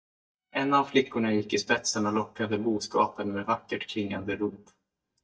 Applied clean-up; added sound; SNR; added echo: neural mask model DeepFilterNet 3.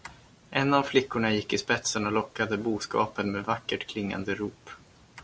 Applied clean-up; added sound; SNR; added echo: none; none; none; none.